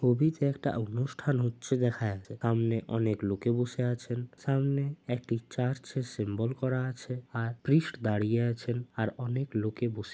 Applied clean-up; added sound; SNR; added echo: none; none; none; none.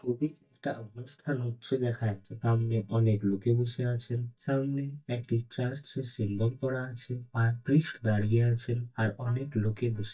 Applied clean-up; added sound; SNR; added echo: neural mask model DeepFilterNet 3.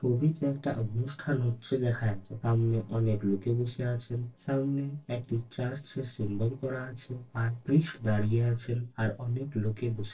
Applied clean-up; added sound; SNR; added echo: neural separator model SepFormer DNS4.